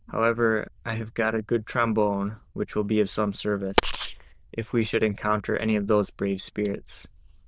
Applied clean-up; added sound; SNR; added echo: neural diffusion model UNIVERSE++.